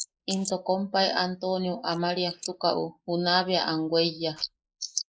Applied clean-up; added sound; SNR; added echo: neural mask model Resemble Enhance denoiser.